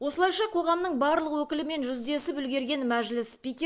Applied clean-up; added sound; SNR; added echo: neural mask model Resemble Enhance denoiser.